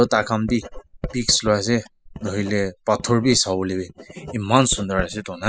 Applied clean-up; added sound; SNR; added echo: classical method spectral subtraction.